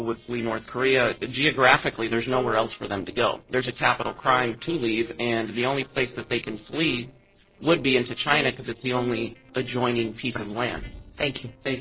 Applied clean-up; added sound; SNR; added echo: neural separator model SepFormer DNS4.